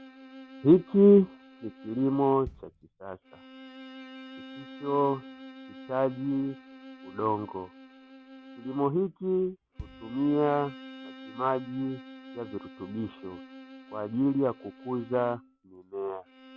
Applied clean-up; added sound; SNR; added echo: none; Bowed string instrument + Bass drum; 18 dB; none.